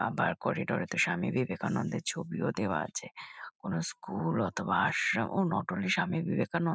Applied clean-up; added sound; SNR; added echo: none; none; none; none.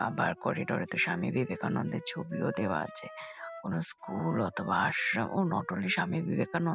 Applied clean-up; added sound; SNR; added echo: none; Wind instrument, woodwind instrument; 16 dB; none.